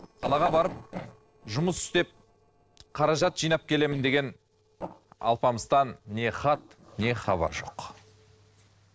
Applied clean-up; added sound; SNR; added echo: neural separator model SepFormer DNS4.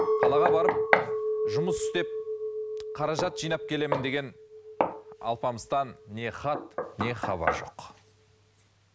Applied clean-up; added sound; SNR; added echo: none; Chink, clink + Knock; -3 dB; none.